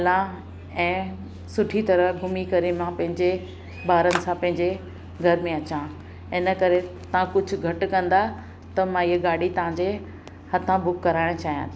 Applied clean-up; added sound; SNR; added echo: none; Clapping; 5 dB; none.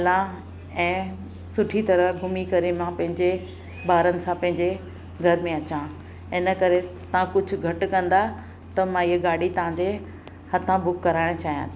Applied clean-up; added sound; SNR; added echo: none; none; none; none.